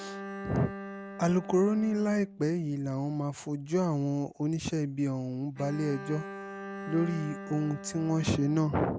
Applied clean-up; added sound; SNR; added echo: none; Bowed string instrument; 13 dB; none.